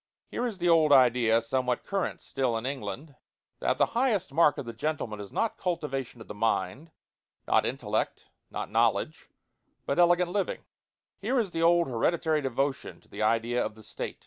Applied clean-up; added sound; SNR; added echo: none; none; none; none.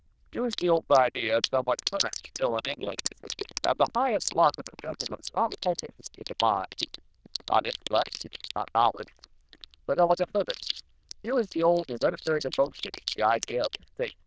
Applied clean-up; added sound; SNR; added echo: neural diffusion model UNIVERSE++.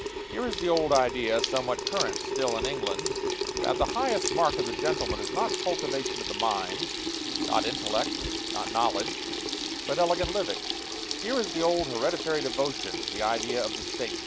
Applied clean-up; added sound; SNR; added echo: none; Sink (filling or washing) / Water tap, faucet; 2 dB; none.